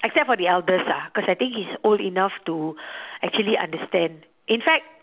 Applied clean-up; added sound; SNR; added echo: none; none; none; none.